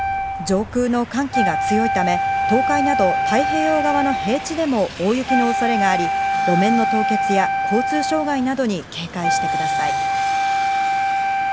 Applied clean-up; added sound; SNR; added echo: none; Wind instrument, woodwind instrument; -1 dB; none.